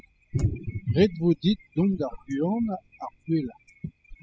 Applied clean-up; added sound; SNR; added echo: classical method spectral subtraction.